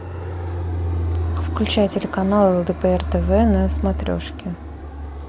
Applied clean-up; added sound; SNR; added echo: none; Fixed-wing aircraft, airplane; 3 dB; none.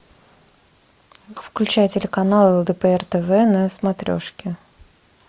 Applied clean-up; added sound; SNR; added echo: none; none; none; none.